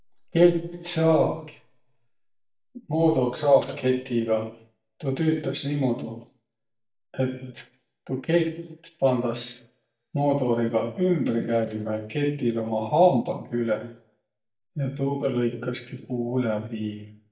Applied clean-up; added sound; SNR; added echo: neural mask model DeepFilterNet 3.